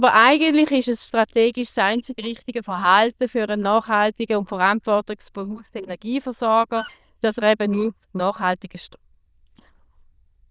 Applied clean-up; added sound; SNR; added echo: neural diffusion model UNIVERSE++.